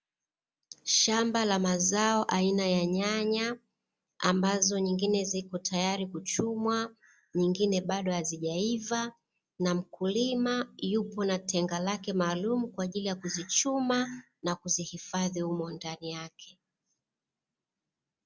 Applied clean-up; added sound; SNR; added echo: none; none; none; none.